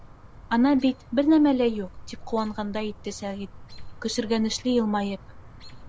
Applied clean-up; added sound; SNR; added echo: none; Chirp, tweet; 16 dB; none.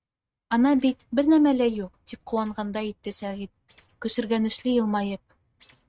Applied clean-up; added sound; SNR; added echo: neural mask model RNNoise.